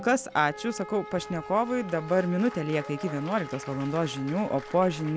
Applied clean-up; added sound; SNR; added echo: none; Wind instrument, woodwind instrument + Applause; 14 dB; none.